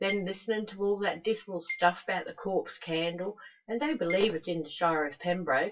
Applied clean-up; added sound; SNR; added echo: classical method WPE with log-MMSE.